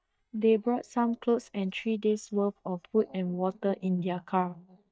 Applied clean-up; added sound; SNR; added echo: neural mask model DeepFilterNet 3.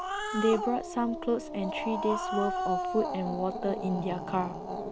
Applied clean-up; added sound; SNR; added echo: none; Growling; 3 dB; none.